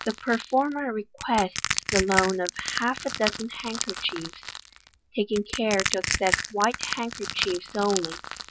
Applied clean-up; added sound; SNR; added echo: none; Crushing; 4 dB; none.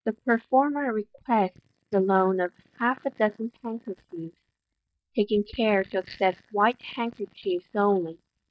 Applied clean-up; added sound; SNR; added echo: neural mask model DeepFilterNet 3.